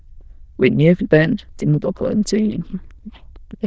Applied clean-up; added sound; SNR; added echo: neural diffusion model UNIVERSE++.